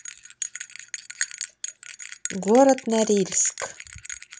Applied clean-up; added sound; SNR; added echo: none; Bell; 11 dB; none.